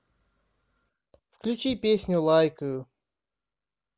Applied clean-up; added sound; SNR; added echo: none; none; none; none.